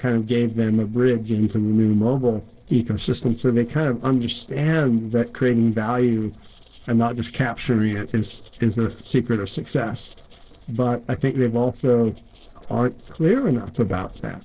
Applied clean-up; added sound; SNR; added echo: neural separator model SepFormer DNS4.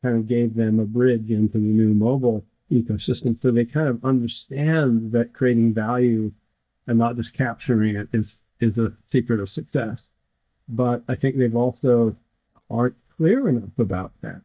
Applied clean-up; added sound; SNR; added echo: neural mask model DeepFilterNet 3.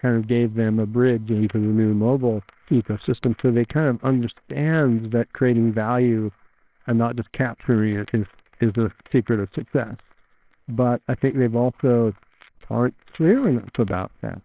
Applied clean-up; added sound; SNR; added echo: neural separator model SepFormer WHAMR!.